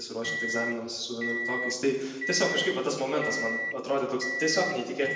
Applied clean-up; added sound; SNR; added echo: none; Microwave oven; 4 dB; reverberation time 0.9 s.